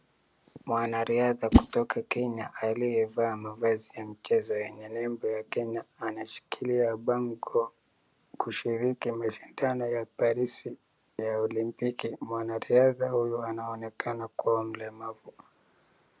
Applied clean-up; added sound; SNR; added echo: none; Whoosh, swoosh, swish; -1 dB; none.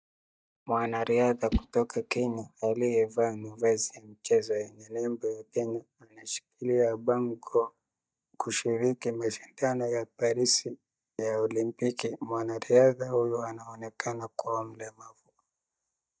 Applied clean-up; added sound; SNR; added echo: neural mask model DeepFilterNet 3.